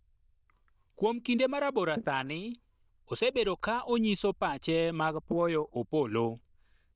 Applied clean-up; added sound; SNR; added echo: neural diffusion model UNIVERSE++.